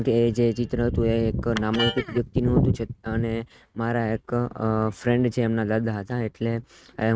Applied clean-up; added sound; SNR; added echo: neural mask model RNNoise.